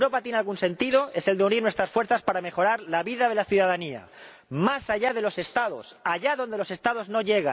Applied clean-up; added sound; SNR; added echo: none; Rattle (instrument); -1 dB; none.